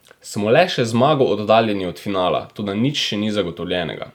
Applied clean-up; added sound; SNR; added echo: none; none; none; none.